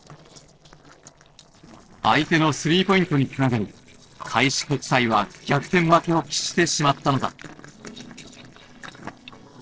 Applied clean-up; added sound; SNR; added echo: neural separator model SepFormer DNS4.